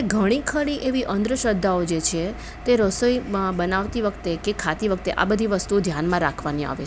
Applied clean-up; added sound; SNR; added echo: none; Engine; 16 dB; none.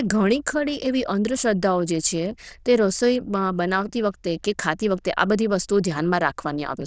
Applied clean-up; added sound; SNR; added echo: neural diffusion model UNIVERSE++.